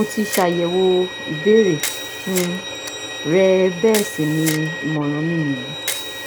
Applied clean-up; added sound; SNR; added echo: none; Camera + Bowed string instrument; 8 dB; none.